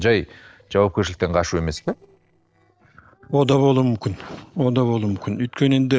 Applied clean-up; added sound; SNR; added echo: neural separator model SepFormer DNS4.